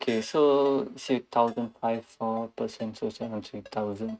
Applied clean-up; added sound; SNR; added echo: neural mask model RNNoise.